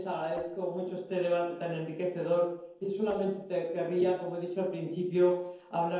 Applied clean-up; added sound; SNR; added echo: neural separator model SepFormer DNS4.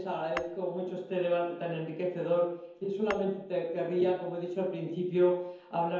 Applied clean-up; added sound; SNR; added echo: none; Tap / Hammer; 18 dB; reverberation time 0.9 s.